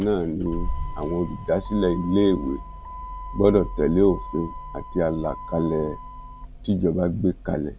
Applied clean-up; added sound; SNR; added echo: none; Motor vehicle (road); 10 dB; none.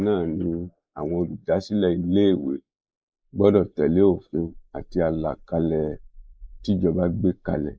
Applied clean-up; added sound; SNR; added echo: neural mask model Resemble Enhance denoiser.